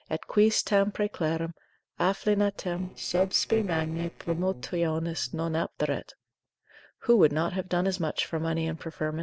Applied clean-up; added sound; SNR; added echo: neural separator model SepFormer DNS4.